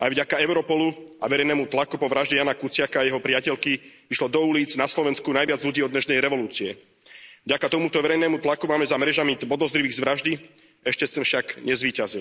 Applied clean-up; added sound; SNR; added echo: none; none; none; none.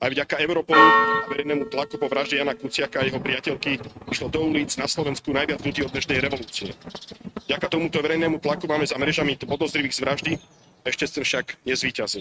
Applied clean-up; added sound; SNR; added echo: neural mask model RNNoise.